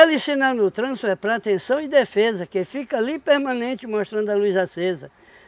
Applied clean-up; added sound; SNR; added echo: none; none; none; none.